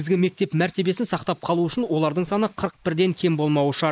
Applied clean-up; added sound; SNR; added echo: neural mask model Resemble Enhance denoiser.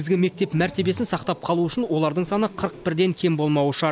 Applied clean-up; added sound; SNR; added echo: none; Bass guitar; 16 dB; none.